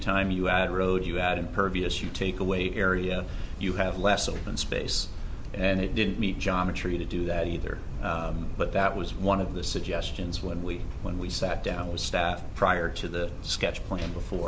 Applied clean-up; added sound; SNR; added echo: none; none; none; none.